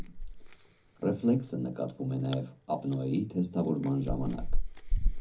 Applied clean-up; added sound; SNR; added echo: none; Chewing, mastication; 0 dB; reverberation time 0.3 s.